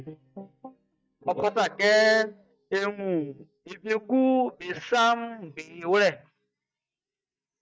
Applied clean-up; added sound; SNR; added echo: neural mask model DeepFilterNet 3.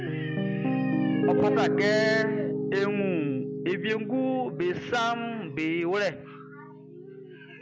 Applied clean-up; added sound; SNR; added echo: none; Piano; 0 dB; none.